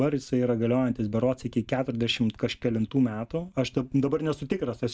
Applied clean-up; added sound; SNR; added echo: neural mask model DeepFilterNet 3.